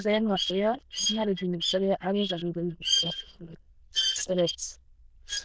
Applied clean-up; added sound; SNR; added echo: neural diffusion model UNIVERSE++.